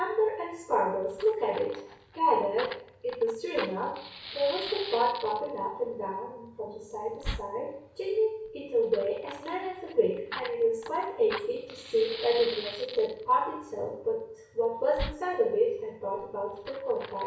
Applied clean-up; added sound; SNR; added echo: none; Fire; 14 dB; reverberation time 0.6 s.